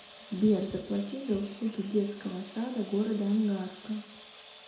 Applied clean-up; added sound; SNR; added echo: none; Sawing; 20 dB; reverberation time 0.5 s.